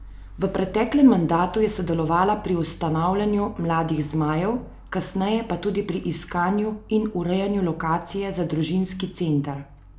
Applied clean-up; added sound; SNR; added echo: none; none; none; none.